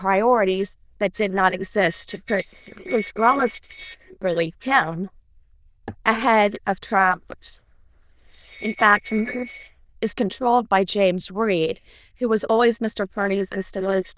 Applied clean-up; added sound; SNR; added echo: neural diffusion model UNIVERSE++.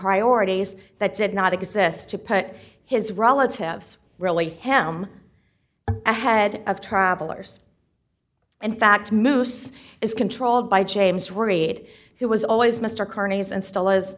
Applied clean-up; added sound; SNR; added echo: none; none; none; none.